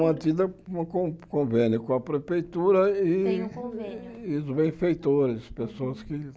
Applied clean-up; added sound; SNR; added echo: none; none; none; none.